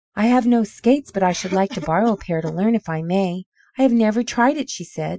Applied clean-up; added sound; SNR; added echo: classical method Wiener filter.